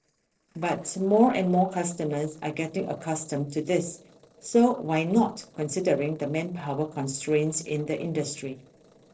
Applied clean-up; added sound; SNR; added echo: neural separator model SepFormer DNS4.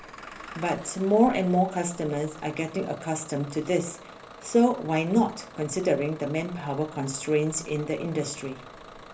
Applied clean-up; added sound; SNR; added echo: none; Engine starting / Bus; 18 dB; reverberation time 0.3 s.